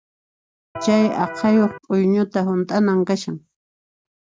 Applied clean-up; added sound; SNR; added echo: none; Electric guitar; 9 dB; none.